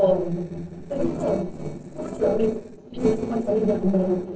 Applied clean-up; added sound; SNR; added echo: neural separator model SepFormer DNS4.